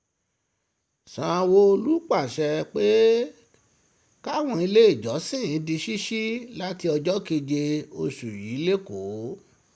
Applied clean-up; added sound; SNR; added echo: none; none; none; none.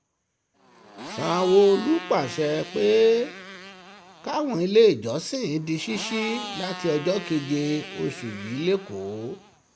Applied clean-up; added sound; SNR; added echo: none; Motorcycle; 15 dB; none.